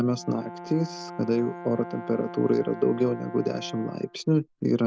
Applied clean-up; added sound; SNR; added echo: none; Brass instrument; 14 dB; none.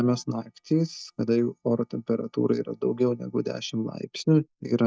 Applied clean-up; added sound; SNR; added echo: neural mask model DeepFilterNet 3.